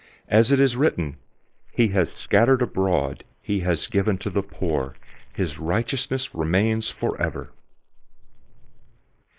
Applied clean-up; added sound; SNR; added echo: neural mask model Resemble Enhance denoiser.